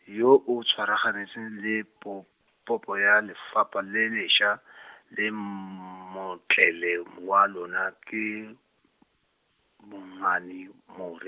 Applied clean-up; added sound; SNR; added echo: none; none; none; none.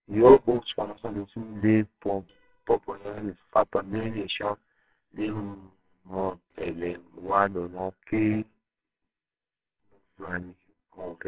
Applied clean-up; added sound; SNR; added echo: neural separator model SepFormer WHAMR!.